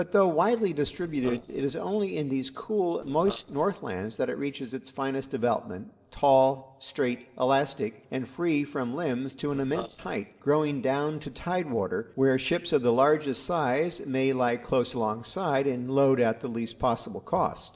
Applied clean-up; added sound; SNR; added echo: neural separator model SepFormer DNS4.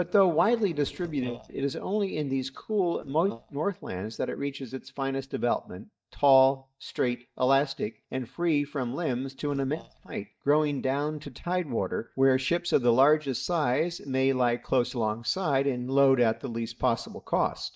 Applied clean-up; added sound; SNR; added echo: neural mask model DeepFilterNet 3.